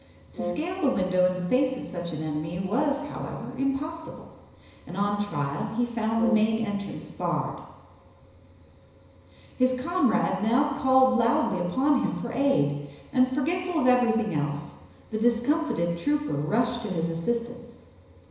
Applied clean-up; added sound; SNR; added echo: none; Brass instrument; 10 dB; reverberation time 1.0 s.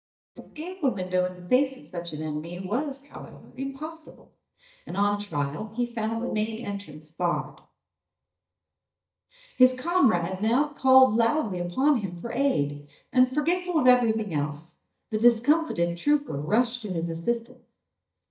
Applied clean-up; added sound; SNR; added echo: neural mask model DeepFilterNet 3.